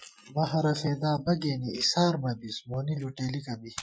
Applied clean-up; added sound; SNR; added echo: classical method Wiener filter.